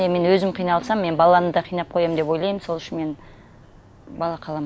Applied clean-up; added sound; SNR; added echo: none; none; none; none.